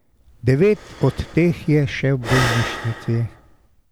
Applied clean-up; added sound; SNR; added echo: none; Breathing; 9 dB; none.